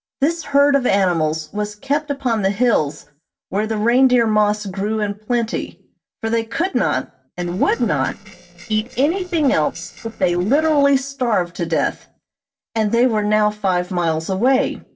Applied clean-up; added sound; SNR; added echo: neural separator model SepFormer DNS4.